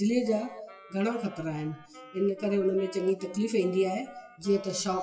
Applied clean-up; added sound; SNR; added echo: classical method WPE with log-MMSE.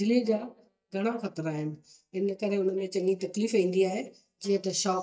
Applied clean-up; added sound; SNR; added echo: neural mask model DeepFilterNet 3.